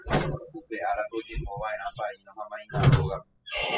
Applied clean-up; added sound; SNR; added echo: classical method spectral subtraction.